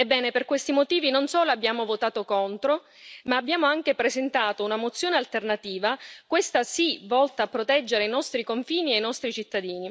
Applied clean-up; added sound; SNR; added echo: none; none; none; none.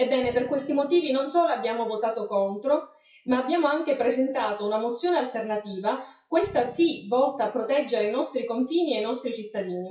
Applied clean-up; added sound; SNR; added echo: classical method WPE with log-MMSE.